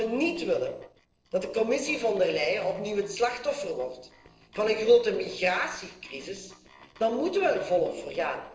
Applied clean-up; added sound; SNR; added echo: neural separator model SepFormer DNS4.